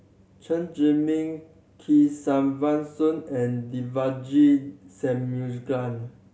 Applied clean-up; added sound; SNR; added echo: none; none; none; none.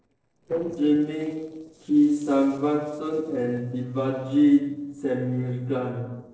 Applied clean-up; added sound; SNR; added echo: neural separator model SepFormer DNS4.